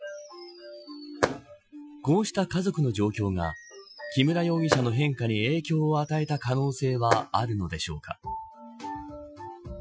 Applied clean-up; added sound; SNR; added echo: classical method Wiener filter.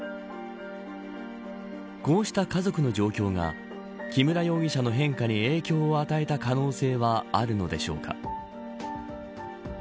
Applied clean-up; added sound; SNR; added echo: none; none; none; none.